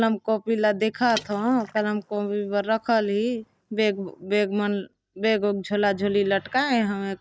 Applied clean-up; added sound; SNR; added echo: neural mask model DeepFilterNet 3.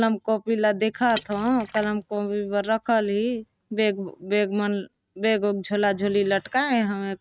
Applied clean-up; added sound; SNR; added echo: neural mask model RNNoise.